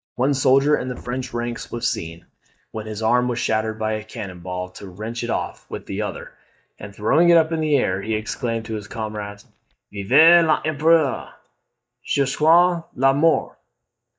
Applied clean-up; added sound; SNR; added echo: neural mask model DeepFilterNet 3.